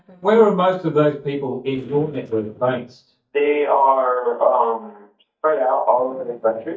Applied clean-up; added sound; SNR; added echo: neural mask model DeepFilterNet 3.